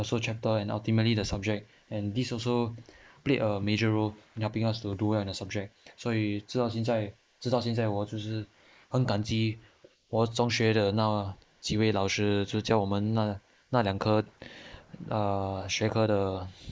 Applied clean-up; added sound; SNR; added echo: neural mask model Resemble Enhance denoiser.